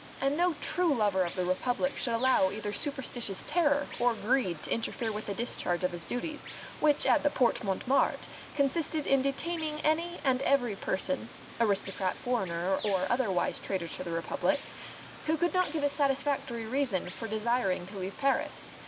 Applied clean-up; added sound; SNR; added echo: none; Water; 14 dB; none.